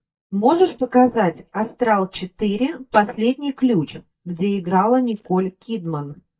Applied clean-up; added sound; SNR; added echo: neural mask model DeepFilterNet 3.